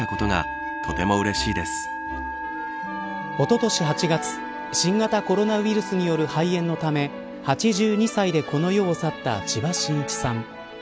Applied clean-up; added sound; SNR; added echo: none; Musical instrument; 10 dB; none.